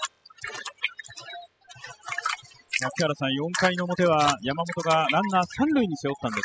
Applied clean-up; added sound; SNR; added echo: classical method spectral subtraction.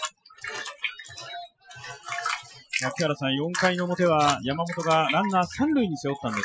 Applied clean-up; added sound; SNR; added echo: classical method Wiener filter.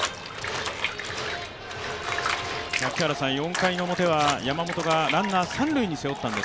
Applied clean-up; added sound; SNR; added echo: none; Bathtub (filling or washing) / Water; 6 dB; none.